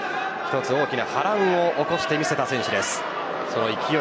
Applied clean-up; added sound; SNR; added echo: none; none; none; none.